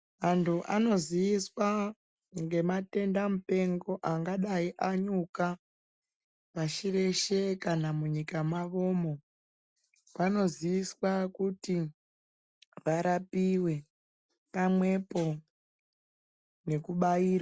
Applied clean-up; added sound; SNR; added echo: none; none; none; none.